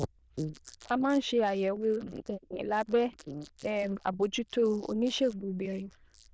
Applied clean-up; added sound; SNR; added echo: neural diffusion model UNIVERSE++.